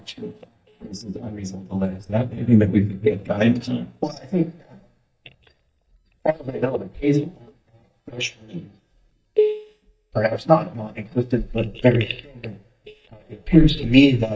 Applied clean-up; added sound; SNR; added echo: neural mask model DeepFilterNet 3.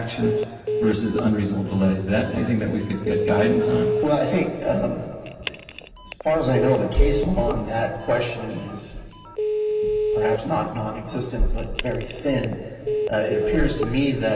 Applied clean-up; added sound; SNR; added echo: none; Telephone; 5 dB; reverberation time 2.4 s.